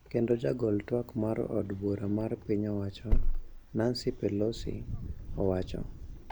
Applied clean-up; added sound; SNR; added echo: none; Wind; 3 dB; none.